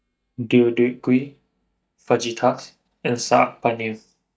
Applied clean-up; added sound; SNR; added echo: neural mask model DeepFilterNet 3.